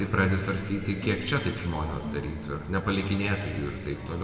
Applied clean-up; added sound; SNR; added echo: none; Acoustic guitar; 11 dB; reverberation time 2.3 s.